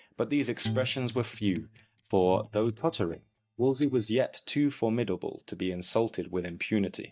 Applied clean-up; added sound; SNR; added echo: neural mask model DeepFilterNet 3.